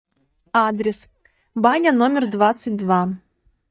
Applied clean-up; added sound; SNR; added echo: neural mask model DeepFilterNet 3.